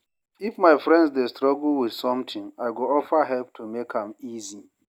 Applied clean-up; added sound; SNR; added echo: none; none; none; none.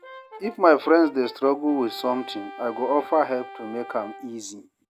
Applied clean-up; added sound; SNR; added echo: none; Brass instrument; 17 dB; none.